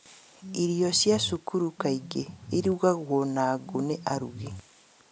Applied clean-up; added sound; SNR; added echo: none; Bass guitar; 13 dB; none.